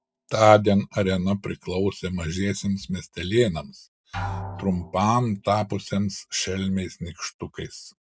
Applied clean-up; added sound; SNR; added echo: neural mask model RNNoise.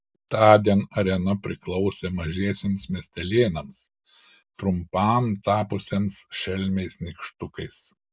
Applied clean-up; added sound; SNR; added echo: none; none; none; none.